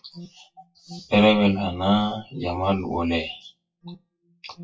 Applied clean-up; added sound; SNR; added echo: classical method WPE with log-MMSE.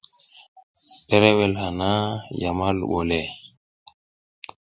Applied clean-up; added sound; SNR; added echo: none; none; none; none.